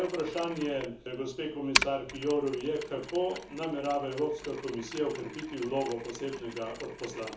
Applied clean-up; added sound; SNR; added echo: none; Mechanisms; 6 dB; reverberation time 0.7 s.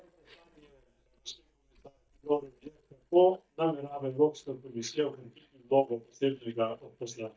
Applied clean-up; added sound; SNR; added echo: neural mask model DeepFilterNet 3.